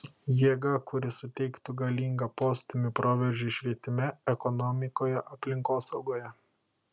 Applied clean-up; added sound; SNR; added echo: none; none; none; none.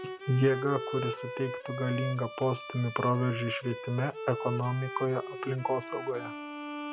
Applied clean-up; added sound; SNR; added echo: none; Bowed string instrument; 8 dB; none.